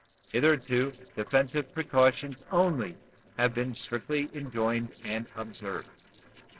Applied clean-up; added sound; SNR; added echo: neural separator model SepFormer DNS4.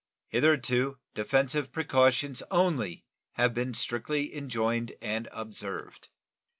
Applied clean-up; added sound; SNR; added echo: none; none; none; none.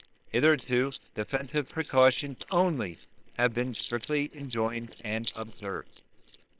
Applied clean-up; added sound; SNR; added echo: neural separator model SepFormer WHAM!.